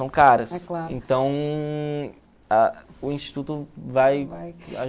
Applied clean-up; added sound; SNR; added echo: none; none; none; none.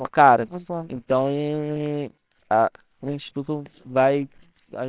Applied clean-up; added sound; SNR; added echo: neural separator model SepFormer WHAMR!.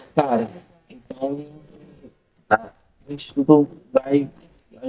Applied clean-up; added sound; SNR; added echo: neural mask model DeepFilterNet 3.